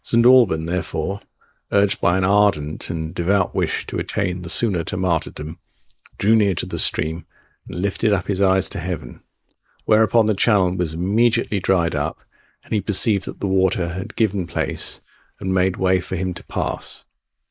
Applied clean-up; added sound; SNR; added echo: neural mask model Resemble Enhance denoiser.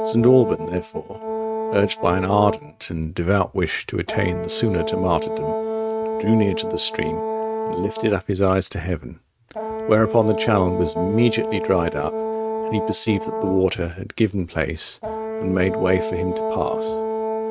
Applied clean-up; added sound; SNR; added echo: neural mask model RNNoise.